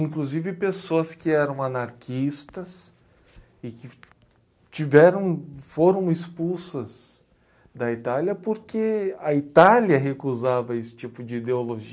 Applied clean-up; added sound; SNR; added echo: none; none; none; none.